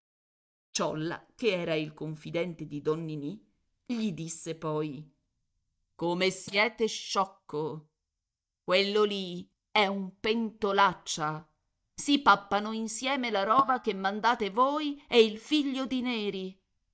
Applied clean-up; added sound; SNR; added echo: neural mask model DeepFilterNet 3.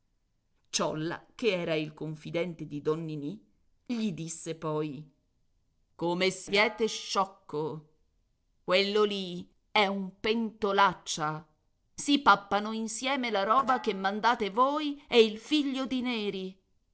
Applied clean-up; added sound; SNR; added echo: neural separator model SepFormer DNS4.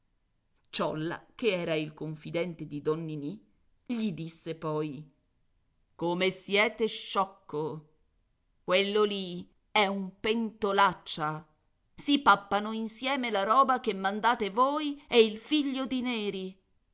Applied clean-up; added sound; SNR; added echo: none; none; none; none.